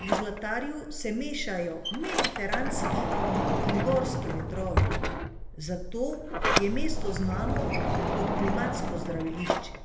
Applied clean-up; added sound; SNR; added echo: none; Sliding door; -4 dB; reverberation time 0.8 s.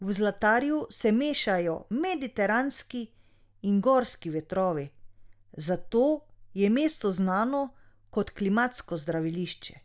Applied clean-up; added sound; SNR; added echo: none; none; none; none.